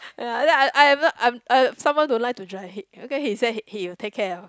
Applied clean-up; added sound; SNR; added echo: none; none; none; none.